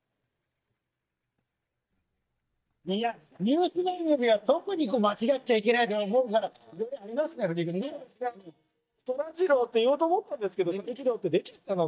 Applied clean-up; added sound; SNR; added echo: neural mask model DeepFilterNet 3.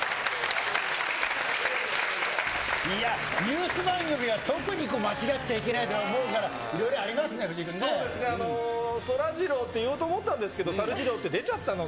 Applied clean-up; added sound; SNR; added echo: none; none; none; none.